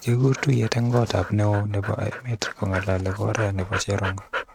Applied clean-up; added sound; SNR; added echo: neural mask model RNNoise.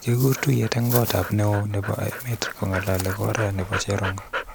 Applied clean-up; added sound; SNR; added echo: none; Dog; 9 dB; none.